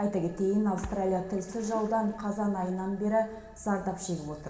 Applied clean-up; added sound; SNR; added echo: none; Splash, splatter; 19 dB; reverberation time 1.0 s.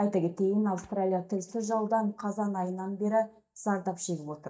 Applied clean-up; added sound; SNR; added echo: neural mask model DeepFilterNet 3.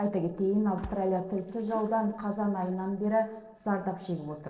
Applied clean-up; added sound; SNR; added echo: neural separator model SepFormer DNS4.